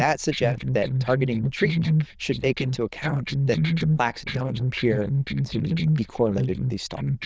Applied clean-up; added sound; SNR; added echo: neural diffusion model UNIVERSE++.